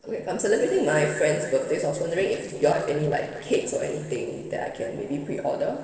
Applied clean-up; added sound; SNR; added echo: neural separator model SepFormer DNS4.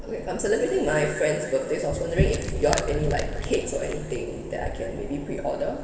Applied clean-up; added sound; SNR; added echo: none; Wood; 14 dB; reverberation time 2.5 s.